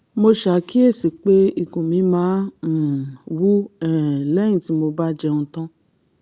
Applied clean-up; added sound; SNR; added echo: none; none; none; none.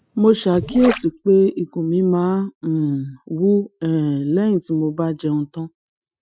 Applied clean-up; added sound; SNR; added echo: classical method Wiener filter.